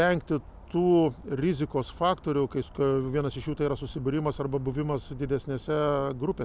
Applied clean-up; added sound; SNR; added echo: none; none; none; none.